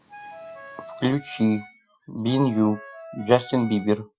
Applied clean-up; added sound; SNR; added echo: classical method Wiener filter.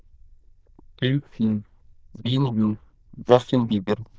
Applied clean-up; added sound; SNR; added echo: neural diffusion model UNIVERSE++.